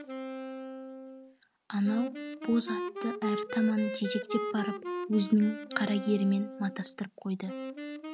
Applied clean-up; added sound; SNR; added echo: none; Wind instrument, woodwind instrument; 7 dB; none.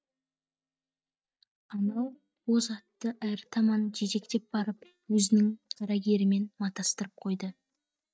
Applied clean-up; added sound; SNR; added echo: neural mask model DeepFilterNet 3.